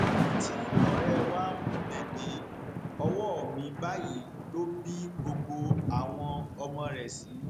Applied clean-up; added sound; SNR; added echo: none; Thunder / Rain; -4 dB; none.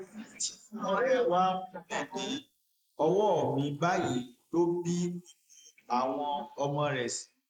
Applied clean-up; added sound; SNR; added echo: neural mask model Resemble Enhance denoiser.